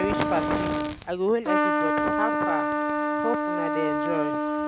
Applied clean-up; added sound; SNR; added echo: none; Trumpet + Fire; -4 dB; none.